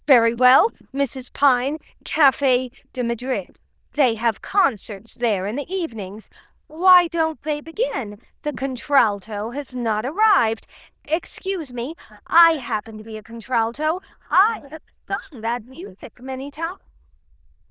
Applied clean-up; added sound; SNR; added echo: neural diffusion model UNIVERSE++.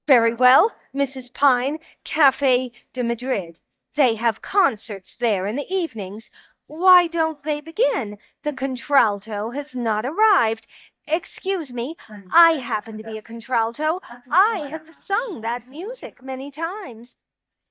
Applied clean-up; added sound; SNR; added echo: neural mask model DeepFilterNet 3.